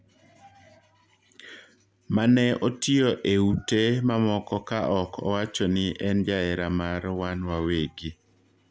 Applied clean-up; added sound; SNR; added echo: none; none; none; none.